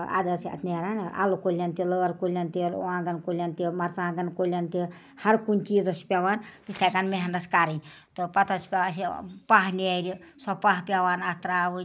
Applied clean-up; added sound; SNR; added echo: none; none; none; none.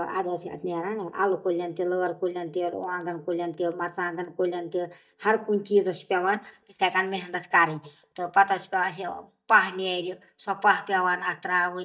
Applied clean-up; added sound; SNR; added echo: neural mask model DeepFilterNet 3.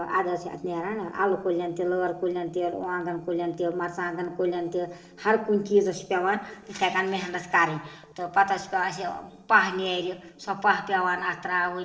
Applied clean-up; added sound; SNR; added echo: neural separator model SepFormer DNS4.